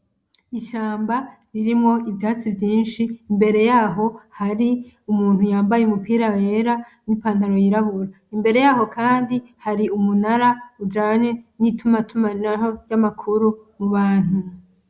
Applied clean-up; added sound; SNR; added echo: none; none; none; none.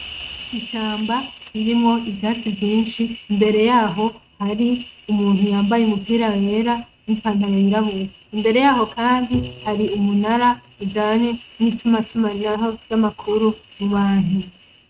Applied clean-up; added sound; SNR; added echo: neural mask model RNNoise.